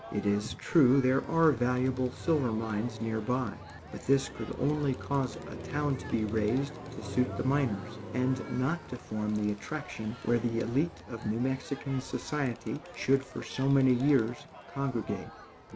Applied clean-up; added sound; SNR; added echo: none; Car passing by + Crowd; 13 dB; none.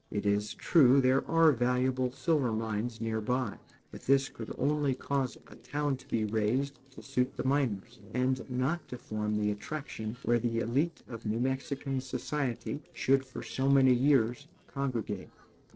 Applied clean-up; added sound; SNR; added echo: neural separator model SepFormer DNS4.